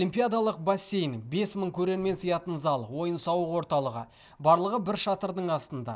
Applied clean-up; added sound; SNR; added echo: none; none; none; none.